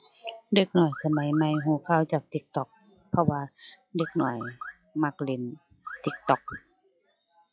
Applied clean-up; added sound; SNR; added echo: classical method log-MMSE.